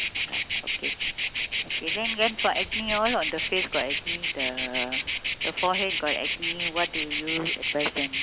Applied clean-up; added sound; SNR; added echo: none; Insect; -1 dB; none.